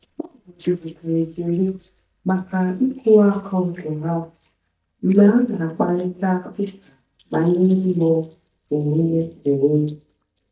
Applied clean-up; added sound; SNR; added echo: neural mask model DeepFilterNet 3.